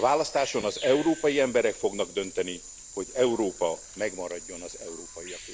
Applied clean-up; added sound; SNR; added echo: none; Bird vocalization, bird call, bird song; 14 dB; none.